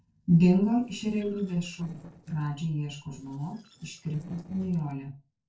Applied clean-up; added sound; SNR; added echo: neural separator model SepFormer DNS4.